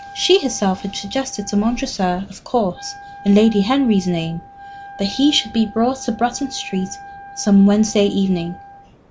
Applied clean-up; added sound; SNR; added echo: none; Wind instrument, woodwind instrument; 19 dB; none.